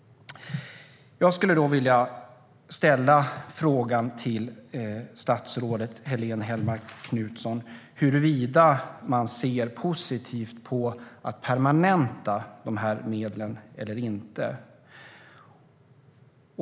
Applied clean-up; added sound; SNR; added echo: none; none; none; none.